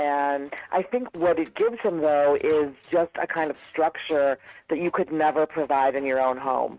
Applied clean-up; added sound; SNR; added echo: neural mask model RNNoise.